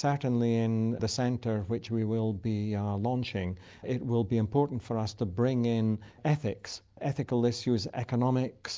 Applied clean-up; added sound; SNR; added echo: none; none; none; none.